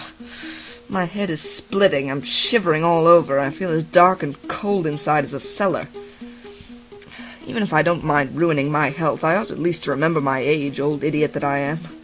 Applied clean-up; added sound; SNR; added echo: none; Acoustic guitar; 20 dB; none.